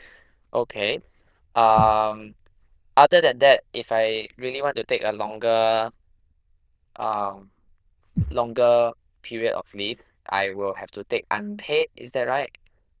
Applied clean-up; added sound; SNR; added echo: neural diffusion model UNIVERSE++.